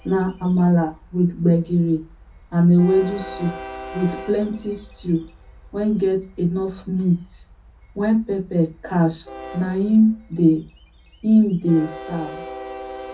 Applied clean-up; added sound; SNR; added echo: none; Train; 17 dB; reverberation time 0.3 s.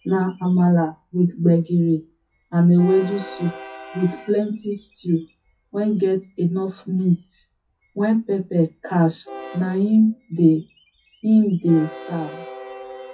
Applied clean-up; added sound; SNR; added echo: classical method WPE with log-MMSE.